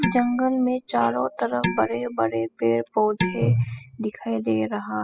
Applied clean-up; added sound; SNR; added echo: classical method spectral subtraction.